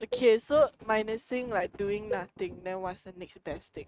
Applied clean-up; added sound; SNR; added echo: neural mask model RNNoise.